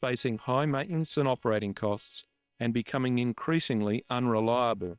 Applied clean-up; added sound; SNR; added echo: neural separator model SepFormer WHAM!.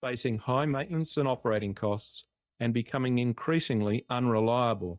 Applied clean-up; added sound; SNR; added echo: neural mask model DeepFilterNet 3.